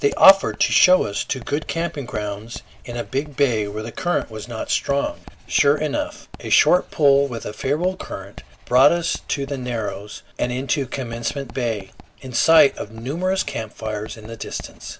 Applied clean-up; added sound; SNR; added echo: none; Writing; 19 dB; none.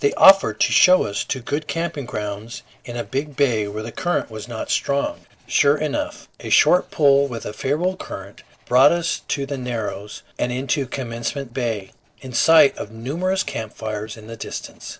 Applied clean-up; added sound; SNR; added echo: neural separator model SepFormer DNS4.